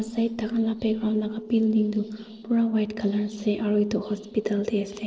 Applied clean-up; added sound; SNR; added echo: neural separator model SepFormer DNS4.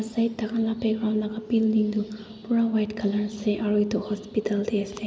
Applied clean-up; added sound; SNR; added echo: none; none; none; none.